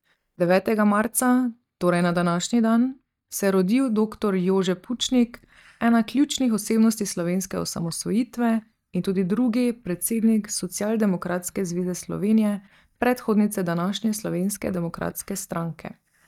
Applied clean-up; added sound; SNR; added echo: neural mask model DeepFilterNet 3.